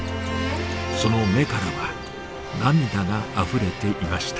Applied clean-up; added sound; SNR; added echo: none; Bird vocalization, bird call, bird song; 15 dB; none.